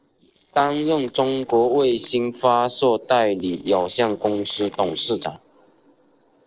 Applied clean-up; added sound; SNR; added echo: neural separator model SepFormer DNS4.